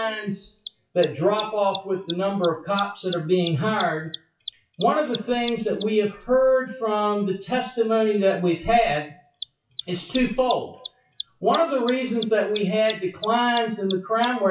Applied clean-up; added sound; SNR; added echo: classical method WPE with log-MMSE.